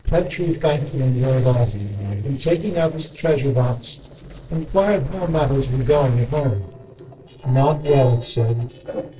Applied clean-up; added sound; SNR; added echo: neural separator model SepFormer DNS4.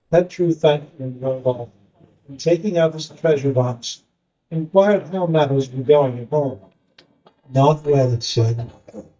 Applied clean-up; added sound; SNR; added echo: neural mask model DeepFilterNet 3.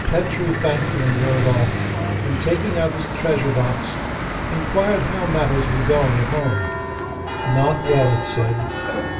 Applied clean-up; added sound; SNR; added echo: none; Church bell / Traffic noise, roadway noise; 3 dB; reverberation time 0.3 s.